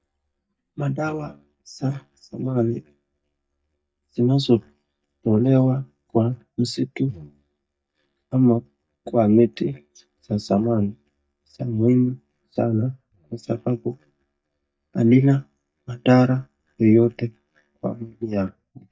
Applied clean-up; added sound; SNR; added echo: neural mask model DeepFilterNet 3.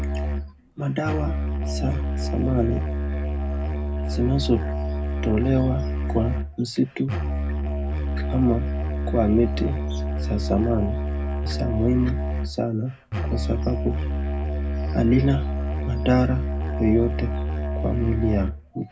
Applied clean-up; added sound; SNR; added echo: none; Musical instrument; 0 dB; reverberation time 0.2 s.